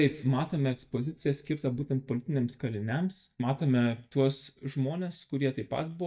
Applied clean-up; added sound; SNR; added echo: neural mask model DeepFilterNet 3.